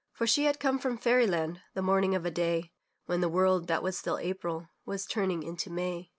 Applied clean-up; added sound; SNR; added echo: none; none; none; none.